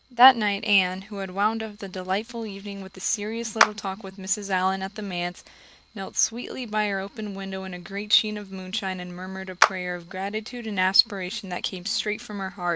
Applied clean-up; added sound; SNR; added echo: none; Clapping; 1 dB; none.